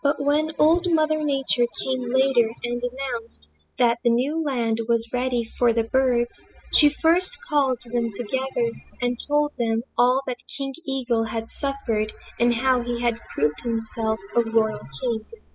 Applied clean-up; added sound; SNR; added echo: classical method spectral subtraction.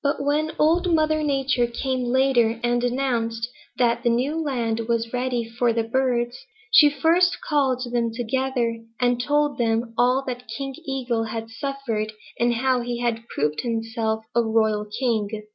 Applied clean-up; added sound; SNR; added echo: none; none; none; none.